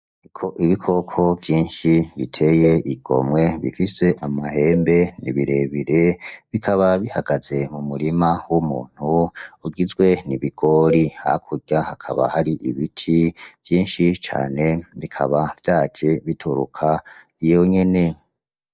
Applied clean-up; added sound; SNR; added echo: neural mask model DeepFilterNet 3.